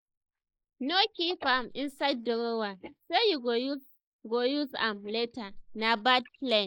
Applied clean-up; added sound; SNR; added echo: neural mask model Resemble Enhance denoiser.